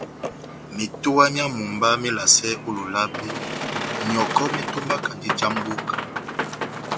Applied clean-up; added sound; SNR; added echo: none; Boat, Water vehicle; 6 dB; none.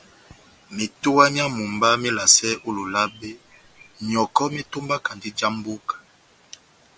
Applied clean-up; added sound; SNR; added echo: none; none; none; none.